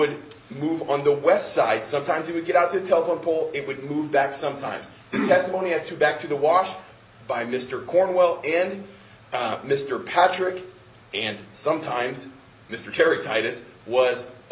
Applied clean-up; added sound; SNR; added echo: none; none; none; none.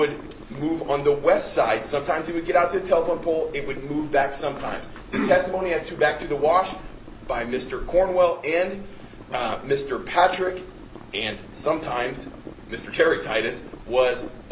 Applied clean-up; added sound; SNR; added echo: none; Boiling; 15 dB; none.